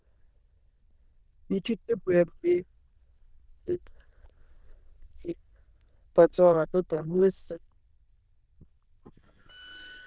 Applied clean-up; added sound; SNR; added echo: neural diffusion model UNIVERSE++.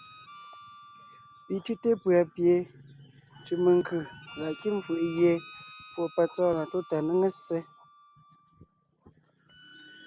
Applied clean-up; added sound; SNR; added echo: none; Harmonica; 19 dB; none.